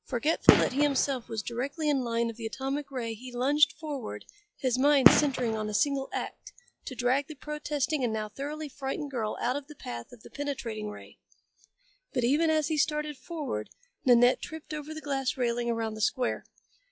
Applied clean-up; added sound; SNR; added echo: classical method log-MMSE.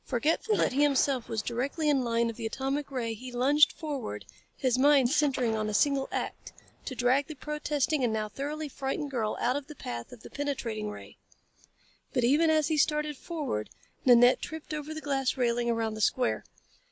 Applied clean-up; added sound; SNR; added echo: neural mask model Resemble Enhance denoiser.